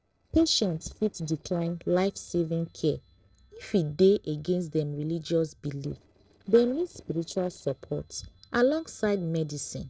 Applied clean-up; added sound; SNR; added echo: neural separator model SepFormer DNS4.